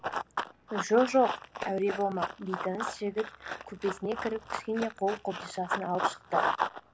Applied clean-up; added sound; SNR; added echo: none; Run; 4 dB; none.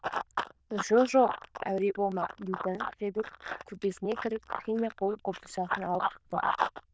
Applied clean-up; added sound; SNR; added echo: neural diffusion model UNIVERSE++.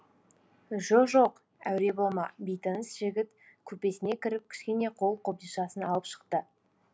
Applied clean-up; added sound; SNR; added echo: none; none; none; none.